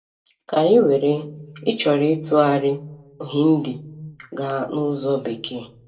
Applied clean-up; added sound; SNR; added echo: none; none; none; reverberation time 0.2 s.